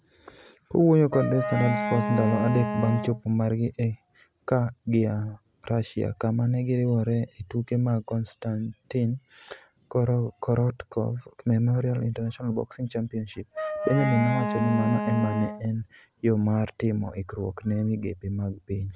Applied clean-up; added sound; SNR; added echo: none; Wind instrument, woodwind instrument; 4 dB; none.